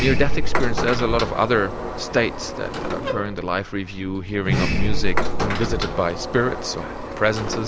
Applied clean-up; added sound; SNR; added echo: none; Sliding door; -2 dB; none.